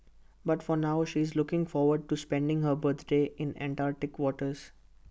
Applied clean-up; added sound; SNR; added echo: none; none; none; none.